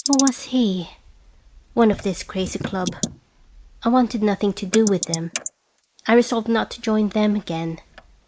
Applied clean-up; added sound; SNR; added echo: neural mask model Resemble Enhance denoiser.